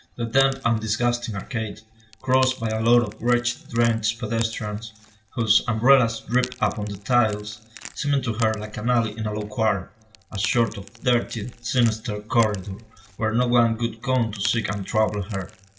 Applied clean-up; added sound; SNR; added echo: none; Crack / Crackle; 20 dB; reverberation time 0.5 s.